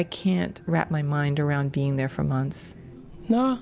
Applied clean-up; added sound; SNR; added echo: none; none; none; none.